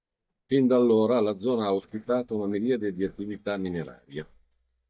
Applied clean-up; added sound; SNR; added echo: neural mask model DeepFilterNet 3.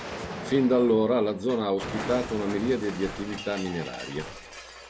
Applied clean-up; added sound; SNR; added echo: none; Explosion; 11 dB; none.